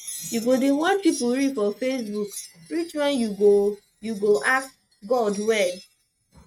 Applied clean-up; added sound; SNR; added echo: neural mask model RNNoise.